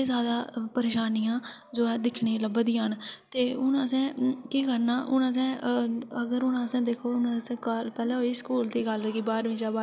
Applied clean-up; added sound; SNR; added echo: none; none; none; none.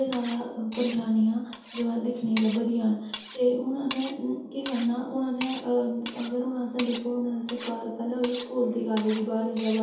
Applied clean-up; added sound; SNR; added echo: none; Cutlery, silverware; 15 dB; reverberation time 0.7 s.